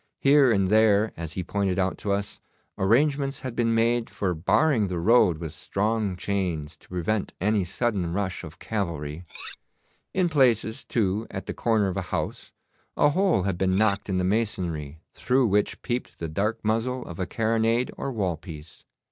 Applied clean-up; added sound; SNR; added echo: none; Cutlery, silverware; 16 dB; none.